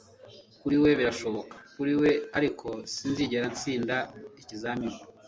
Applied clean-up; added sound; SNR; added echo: none; none; none; none.